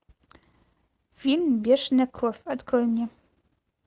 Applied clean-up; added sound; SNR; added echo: none; none; none; none.